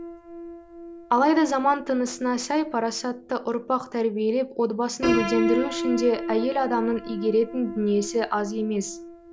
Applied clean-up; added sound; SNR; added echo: none; Piano; 7 dB; none.